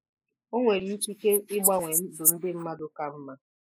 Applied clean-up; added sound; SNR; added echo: neural mask model Resemble Enhance denoiser.